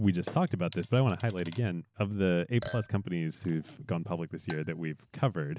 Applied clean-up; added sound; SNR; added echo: none; Chink, clink / Liquid; 19 dB; none.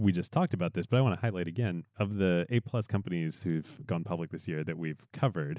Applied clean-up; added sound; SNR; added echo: none; none; none; none.